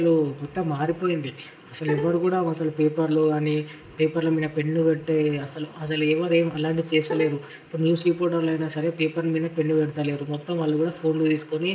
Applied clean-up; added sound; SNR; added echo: none; Bowed string instrument; 11 dB; reverberation time 0.6 s.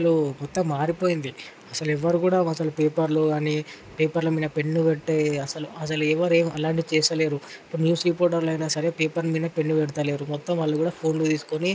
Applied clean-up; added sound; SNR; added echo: none; none; none; none.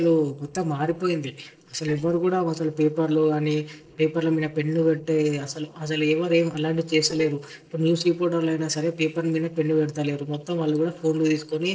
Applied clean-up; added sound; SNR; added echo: neural separator model SepFormer DNS4.